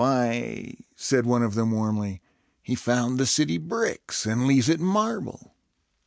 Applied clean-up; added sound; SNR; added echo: none; none; none; none.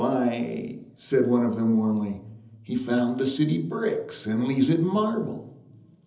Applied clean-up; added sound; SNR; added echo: none; none; none; reverberation time 1.2 s.